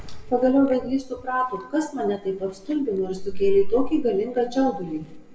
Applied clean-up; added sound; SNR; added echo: none; Chewing, mastication; 6 dB; reverberation time 0.9 s.